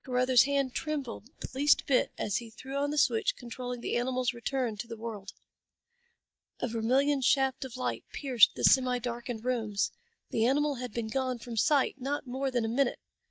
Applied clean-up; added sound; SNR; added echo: neural mask model DeepFilterNet 3.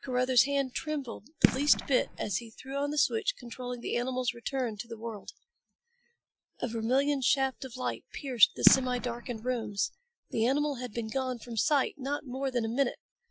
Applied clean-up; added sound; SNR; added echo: classical method Wiener filter.